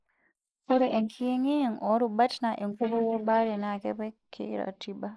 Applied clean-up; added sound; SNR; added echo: neural mask model Resemble Enhance denoiser.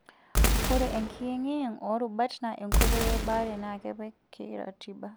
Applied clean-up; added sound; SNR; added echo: none; Boom; -4 dB; none.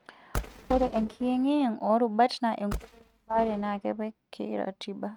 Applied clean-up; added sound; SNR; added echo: neural mask model RNNoise.